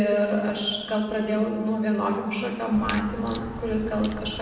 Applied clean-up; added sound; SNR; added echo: none; Crack; 10 dB; reverberation time 1.5 s.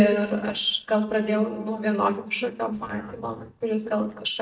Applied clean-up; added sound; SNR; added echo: neural mask model DeepFilterNet 3.